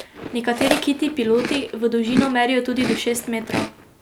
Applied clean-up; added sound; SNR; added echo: none; Chewing, mastication; 6 dB; none.